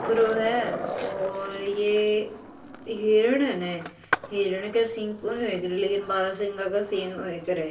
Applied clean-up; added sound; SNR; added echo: none; Skateboard; 11 dB; reverberation time 0.1 s.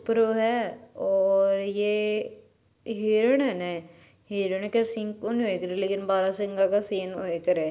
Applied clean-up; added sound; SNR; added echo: none; none; none; none.